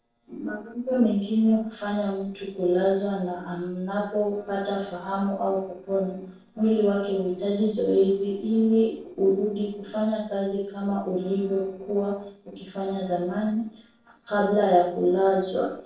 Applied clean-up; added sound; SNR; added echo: neural separator model SepFormer DNS4.